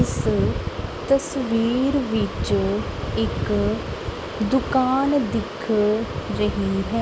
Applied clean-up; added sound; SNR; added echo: none; none; none; none.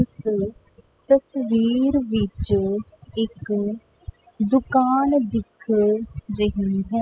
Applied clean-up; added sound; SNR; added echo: classical method spectral subtraction.